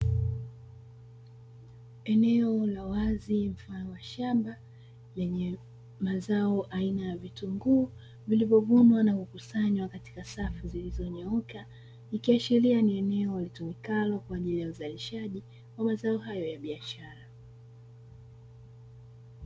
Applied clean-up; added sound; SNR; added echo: none; none; none; none.